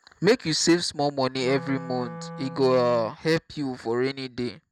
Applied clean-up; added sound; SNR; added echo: none; Wind instrument, woodwind instrument; 14 dB; none.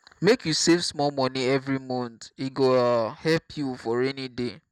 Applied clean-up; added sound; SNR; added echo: none; none; none; none.